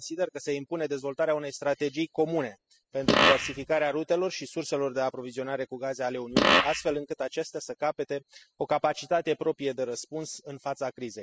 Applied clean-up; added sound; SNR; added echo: classical method spectral subtraction.